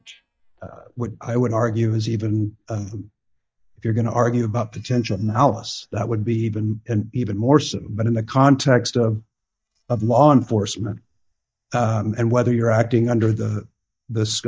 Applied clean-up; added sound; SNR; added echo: neural mask model DeepFilterNet 3.